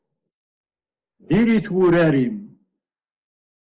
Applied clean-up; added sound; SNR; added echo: neural mask model Resemble Enhance denoiser.